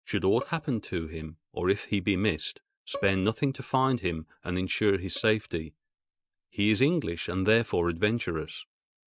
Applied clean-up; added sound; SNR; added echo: neural mask model DeepFilterNet 3.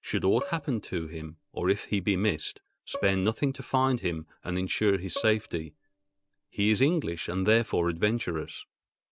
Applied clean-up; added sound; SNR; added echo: none; Bowed string instrument; 16 dB; none.